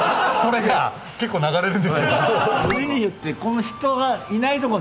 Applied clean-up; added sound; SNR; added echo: none; none; none; none.